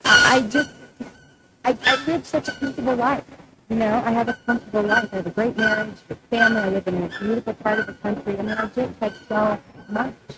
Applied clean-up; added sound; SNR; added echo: neural mask model RNNoise.